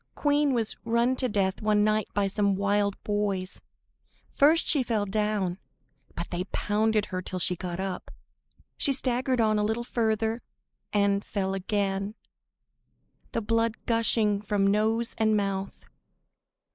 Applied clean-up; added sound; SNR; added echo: neural mask model Resemble Enhance denoiser.